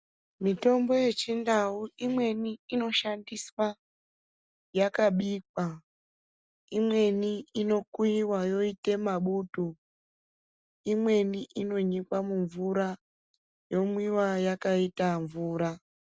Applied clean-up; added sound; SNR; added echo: none; none; none; none.